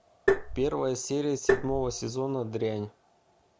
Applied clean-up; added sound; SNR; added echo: none; Tap; -3 dB; none.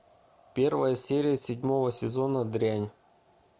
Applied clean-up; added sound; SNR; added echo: none; none; none; none.